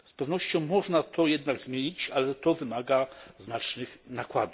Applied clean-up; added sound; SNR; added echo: none; none; none; none.